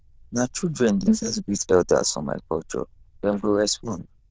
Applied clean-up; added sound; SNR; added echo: neural diffusion model UNIVERSE++.